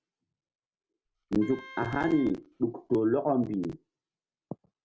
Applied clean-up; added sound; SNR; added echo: none; Wind instrument, woodwind instrument; 19 dB; none.